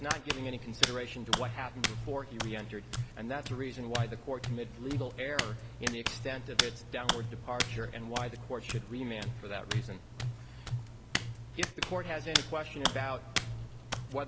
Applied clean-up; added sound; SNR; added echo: none; Hands; -3 dB; none.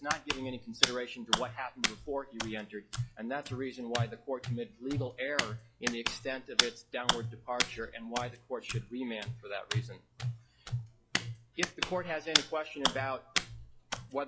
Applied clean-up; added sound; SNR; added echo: classical method log-MMSE.